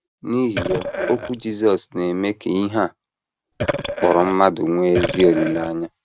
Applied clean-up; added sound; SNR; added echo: neural mask model RNNoise.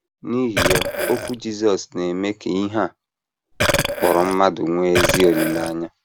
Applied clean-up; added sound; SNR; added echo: none; Burping, eructation; 1 dB; none.